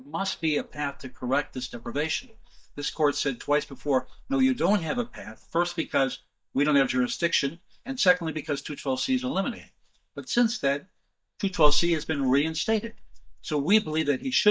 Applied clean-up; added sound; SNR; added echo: neural mask model DeepFilterNet 3.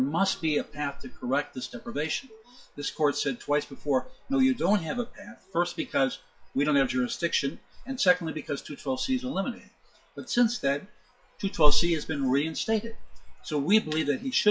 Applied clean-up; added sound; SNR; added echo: classical method WPE with log-MMSE.